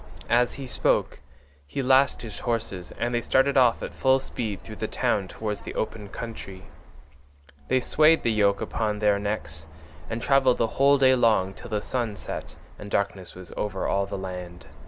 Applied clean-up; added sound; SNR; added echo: none; Bird; 11 dB; none.